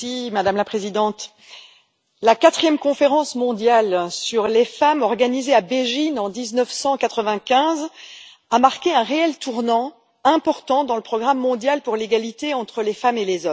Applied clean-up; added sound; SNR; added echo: none; none; none; none.